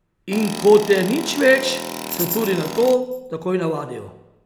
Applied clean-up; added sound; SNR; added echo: none; Tambourine + Tools; 11 dB; none.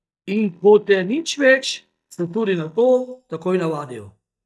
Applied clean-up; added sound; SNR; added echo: neural mask model DeepFilterNet 3.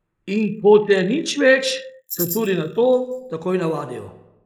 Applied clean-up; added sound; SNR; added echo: neural mask model Resemble Enhance denoiser.